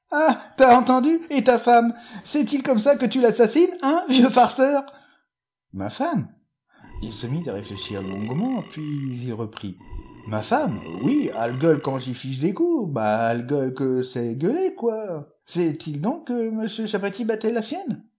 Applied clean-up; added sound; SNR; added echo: none; Burping, eructation; 19 dB; none.